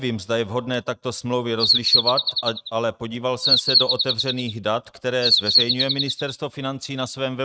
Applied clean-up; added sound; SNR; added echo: neural mask model RNNoise.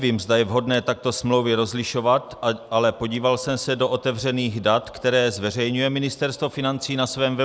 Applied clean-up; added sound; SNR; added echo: none; none; none; none.